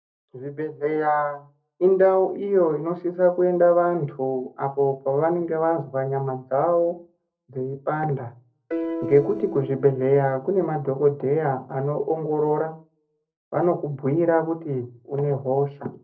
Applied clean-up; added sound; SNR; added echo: neural separator model SepFormer DNS4.